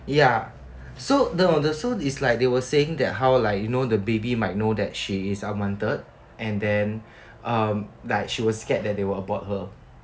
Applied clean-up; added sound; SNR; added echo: none; none; none; none.